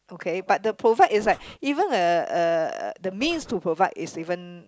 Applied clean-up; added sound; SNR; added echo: none; Breathing; 20 dB; none.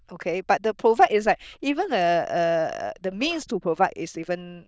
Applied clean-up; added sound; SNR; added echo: neural diffusion model UNIVERSE++.